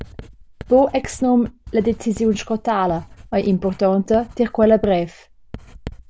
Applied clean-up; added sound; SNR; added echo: none; Writing; 17 dB; none.